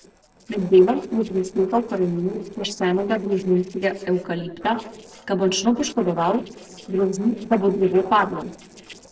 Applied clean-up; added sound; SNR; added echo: neural separator model SepFormer DNS4.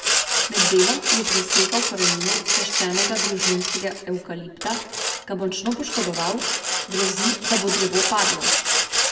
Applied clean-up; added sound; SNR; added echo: none; Sawing; -4 dB; reverberation time 1.2 s.